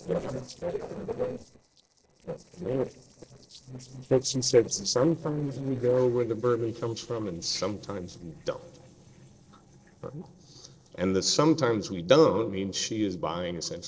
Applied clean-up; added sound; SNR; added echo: neural separator model SepFormer DNS4.